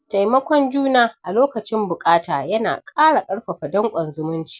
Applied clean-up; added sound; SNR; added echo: none; none; none; none.